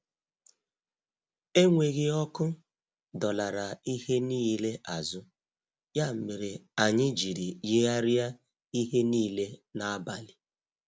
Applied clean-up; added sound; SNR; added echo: none; none; none; none.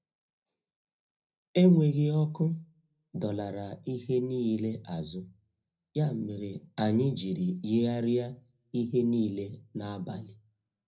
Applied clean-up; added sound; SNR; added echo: none; none; none; reverberation time 0.4 s.